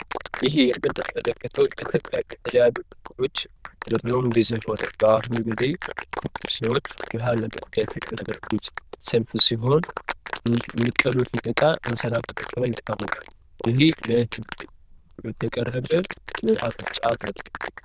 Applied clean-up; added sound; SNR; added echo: neural diffusion model UNIVERSE++.